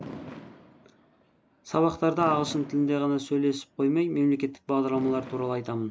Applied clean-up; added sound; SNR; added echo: none; Fireworks; 17 dB; none.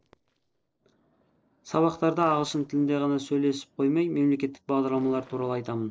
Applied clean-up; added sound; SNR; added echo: neural separator model SepFormer DNS4.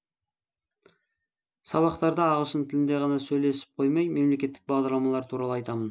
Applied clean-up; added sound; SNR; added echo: none; none; none; none.